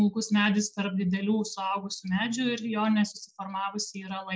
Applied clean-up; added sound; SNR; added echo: none; none; none; none.